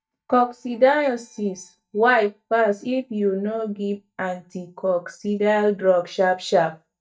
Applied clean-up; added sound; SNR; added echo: neural mask model DeepFilterNet 3.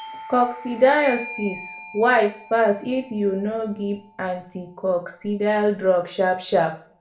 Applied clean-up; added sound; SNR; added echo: none; Doorbell; 18 dB; reverberation time 0.4 s.